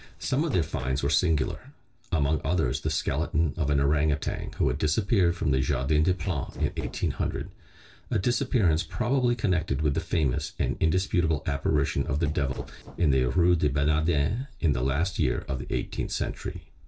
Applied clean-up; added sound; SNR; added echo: neural separator model SepFormer DNS4.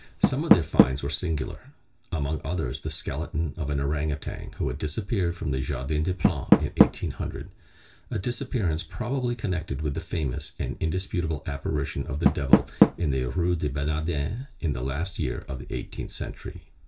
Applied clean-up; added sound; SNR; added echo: none; Door; 2 dB; reverberation time 0.2 s.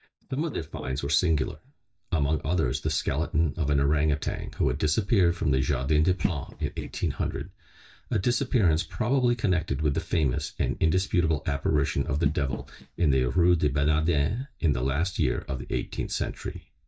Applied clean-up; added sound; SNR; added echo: neural mask model DeepFilterNet 3.